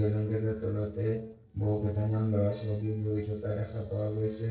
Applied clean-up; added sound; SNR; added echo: neural separator model SepFormer DNS4.